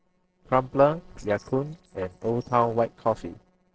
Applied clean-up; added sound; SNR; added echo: neural separator model SepFormer DNS4.